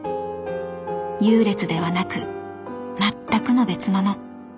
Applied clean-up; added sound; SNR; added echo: none; none; none; none.